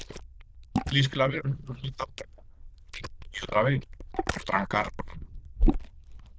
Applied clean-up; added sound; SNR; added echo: neural diffusion model UNIVERSE++.